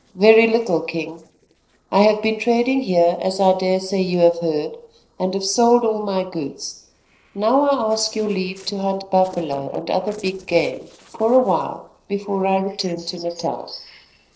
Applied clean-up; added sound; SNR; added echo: neural separator model SepFormer DNS4.